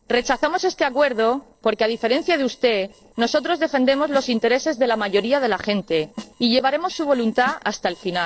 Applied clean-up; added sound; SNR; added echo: neural separator model SepFormer DNS4.